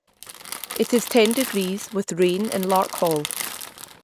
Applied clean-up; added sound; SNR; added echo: none; Crackle; 10 dB; none.